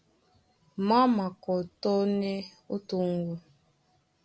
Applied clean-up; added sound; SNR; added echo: none; none; none; none.